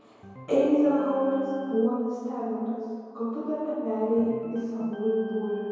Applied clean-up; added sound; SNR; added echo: none; Organ; 18 dB; reverberation time 2.2 s.